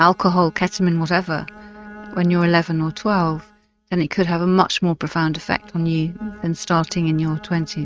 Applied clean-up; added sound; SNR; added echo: neural mask model RNNoise.